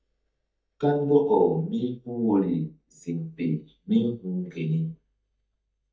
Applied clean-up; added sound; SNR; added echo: neural mask model DeepFilterNet 3.